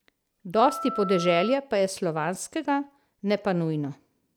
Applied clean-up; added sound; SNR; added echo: none; Wind instrument, woodwind instrument; 10 dB; none.